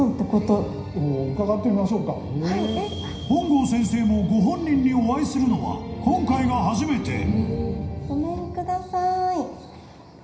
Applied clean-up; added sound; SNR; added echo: none; none; none; reverberation time 0.9 s.